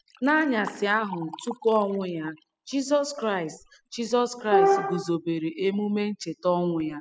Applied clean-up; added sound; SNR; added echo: classical method spectral subtraction.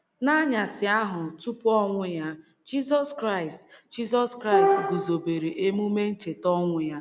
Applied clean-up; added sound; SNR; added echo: none; none; none; none.